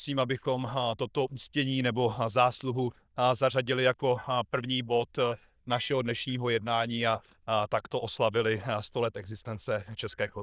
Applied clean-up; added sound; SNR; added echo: neural diffusion model UNIVERSE++.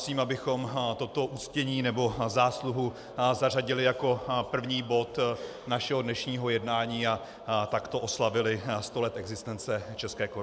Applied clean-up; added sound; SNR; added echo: none; none; none; none.